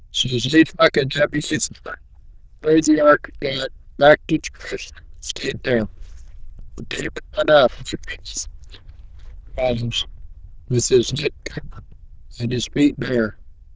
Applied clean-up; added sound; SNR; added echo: neural diffusion model UNIVERSE++.